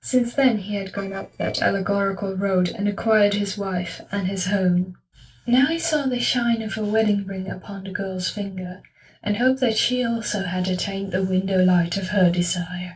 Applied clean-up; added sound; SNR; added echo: neural separator model SepFormer DNS4.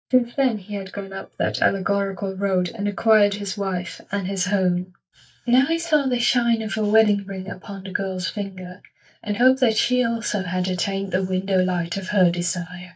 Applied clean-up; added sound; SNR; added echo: neural mask model DeepFilterNet 3.